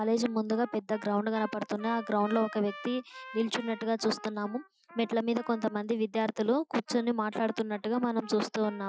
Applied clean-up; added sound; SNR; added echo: classical method Wiener filter.